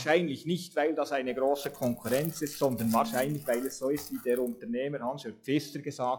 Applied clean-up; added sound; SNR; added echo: classical method log-MMSE.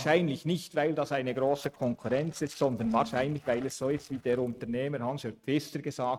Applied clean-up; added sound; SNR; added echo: neural mask model RNNoise.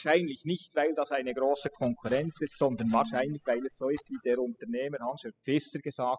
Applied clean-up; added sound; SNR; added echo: classical method spectral subtraction.